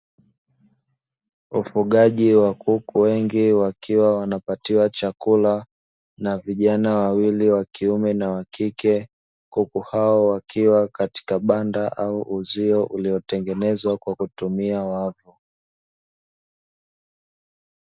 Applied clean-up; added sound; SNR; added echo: none; none; none; none.